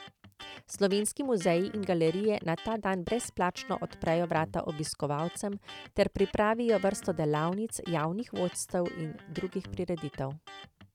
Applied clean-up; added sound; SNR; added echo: none; Electric guitar; 18 dB; none.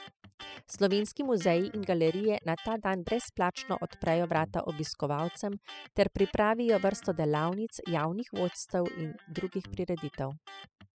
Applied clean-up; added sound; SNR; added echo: classical method spectral subtraction.